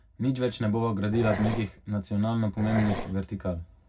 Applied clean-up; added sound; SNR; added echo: none; Growling; 8 dB; reverberation time 0.4 s.